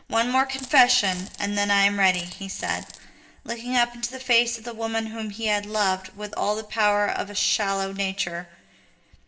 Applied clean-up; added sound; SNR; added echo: none; Coin (dropping); 16 dB; reverberation time 0.9 s.